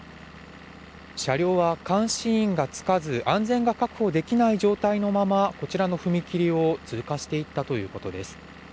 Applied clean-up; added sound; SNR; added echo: none; Engine / Vehicle; 20 dB; none.